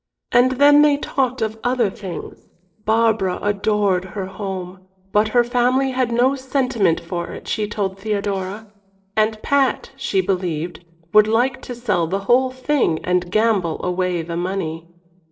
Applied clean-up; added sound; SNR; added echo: neural separator model SepFormer DNS4.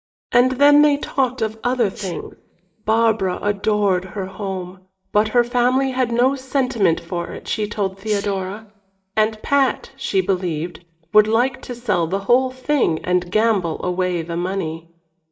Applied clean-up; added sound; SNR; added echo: neural mask model DeepFilterNet 3.